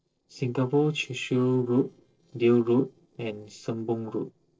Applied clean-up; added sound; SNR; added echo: neural separator model SepFormer DNS4.